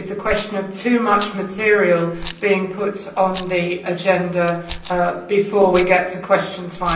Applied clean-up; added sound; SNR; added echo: none; Rattle; 13 dB; reverberation time 0.6 s.